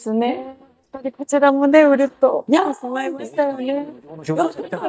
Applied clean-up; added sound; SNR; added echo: neural mask model DeepFilterNet 3.